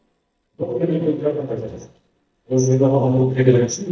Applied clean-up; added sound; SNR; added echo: neural mask model DeepFilterNet 3.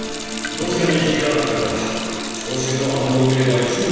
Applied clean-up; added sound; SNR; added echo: none; Water tap, faucet; 10 dB; reverberation time 2.1 s.